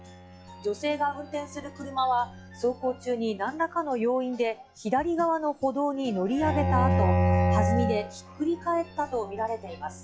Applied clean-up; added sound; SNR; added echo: classical method log-MMSE.